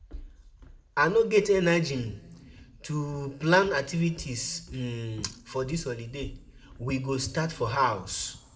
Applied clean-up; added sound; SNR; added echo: none; Walk, footsteps; 20 dB; reverberation time 0.5 s.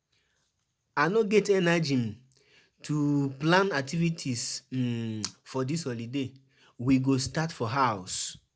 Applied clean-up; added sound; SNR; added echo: none; none; none; none.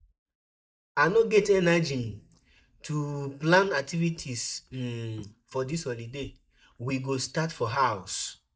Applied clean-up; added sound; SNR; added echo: neural mask model DeepFilterNet 3.